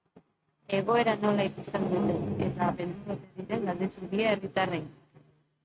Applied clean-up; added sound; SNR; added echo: neural mask model RNNoise.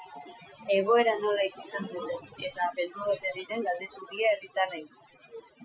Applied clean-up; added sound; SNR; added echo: classical method Wiener filter.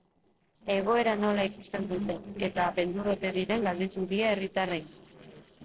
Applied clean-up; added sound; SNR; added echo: neural separator model SepFormer DNS4.